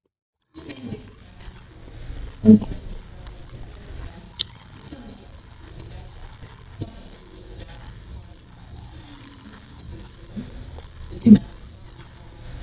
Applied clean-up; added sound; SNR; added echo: neural mask model DeepFilterNet 3.